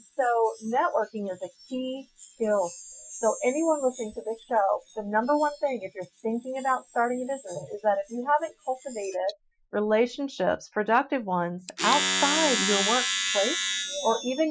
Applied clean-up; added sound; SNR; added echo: classical method Wiener filter.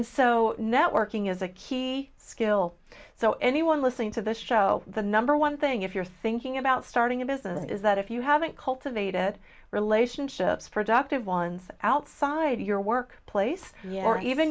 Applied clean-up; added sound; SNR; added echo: none; none; none; none.